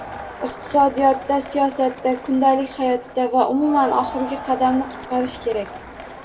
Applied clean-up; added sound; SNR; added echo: none; Crowd; 13 dB; reverberation time 1.3 s.